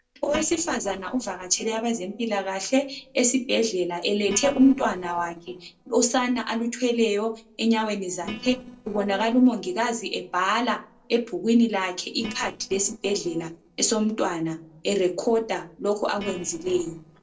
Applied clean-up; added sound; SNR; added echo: neural separator model SepFormer DNS4.